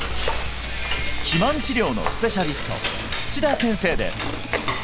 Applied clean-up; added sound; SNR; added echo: none; Cutlery, silverware / Dishes, pots, and pans; 1 dB; none.